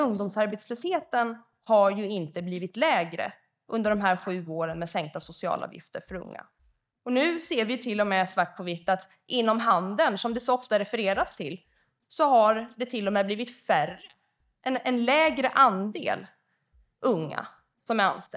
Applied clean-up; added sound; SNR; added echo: neural mask model DeepFilterNet 3.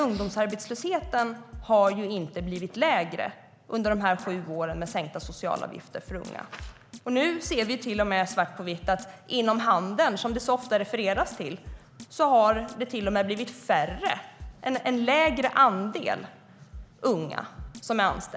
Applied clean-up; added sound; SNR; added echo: none; Drum kit; 19 dB; none.